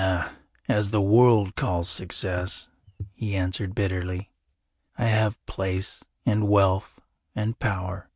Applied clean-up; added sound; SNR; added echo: neural mask model RNNoise.